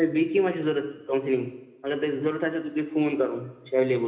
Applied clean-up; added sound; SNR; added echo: none; none; none; reverberation time 1.1 s.